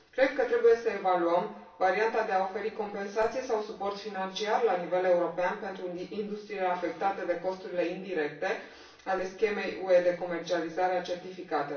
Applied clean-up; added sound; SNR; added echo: none; none; none; reverberation time 0.3 s.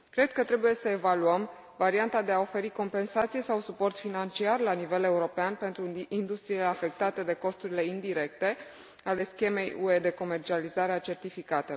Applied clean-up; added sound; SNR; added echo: none; none; none; none.